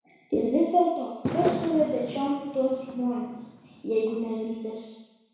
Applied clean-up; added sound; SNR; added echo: none; Fireworks; 7 dB; reverberation time 1.1 s.